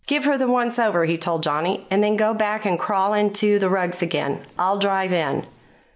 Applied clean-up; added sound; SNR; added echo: none; none; none; none.